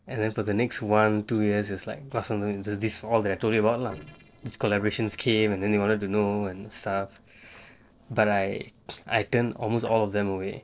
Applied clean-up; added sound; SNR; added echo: neural separator model SepFormer DNS4.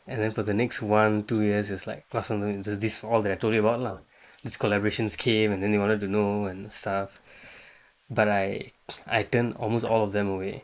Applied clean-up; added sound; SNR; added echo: neural mask model Resemble Enhance denoiser.